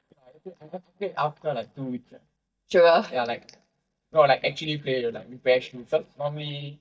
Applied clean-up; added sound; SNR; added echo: neural mask model DeepFilterNet 3.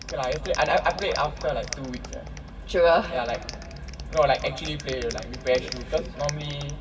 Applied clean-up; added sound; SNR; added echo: none; Clapping; 16 dB; reverberation time 2.6 s.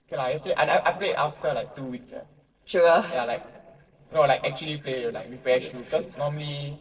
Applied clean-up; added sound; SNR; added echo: neural separator model SepFormer DNS4.